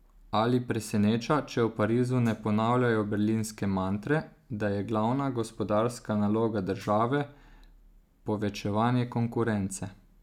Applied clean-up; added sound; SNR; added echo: none; none; none; none.